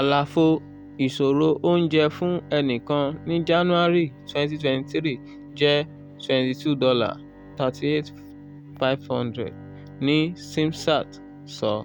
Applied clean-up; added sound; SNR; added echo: none; Bowed string instrument; 18 dB; none.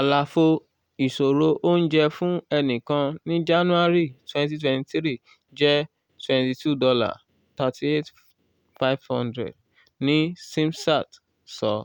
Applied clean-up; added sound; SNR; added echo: none; none; none; none.